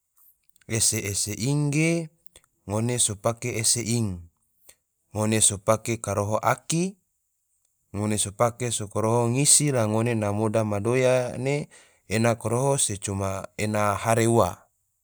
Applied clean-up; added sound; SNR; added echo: none; none; none; none.